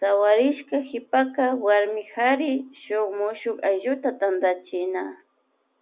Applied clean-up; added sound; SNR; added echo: none; none; none; none.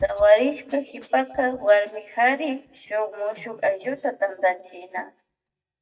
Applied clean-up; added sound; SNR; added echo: neural mask model DeepFilterNet 3.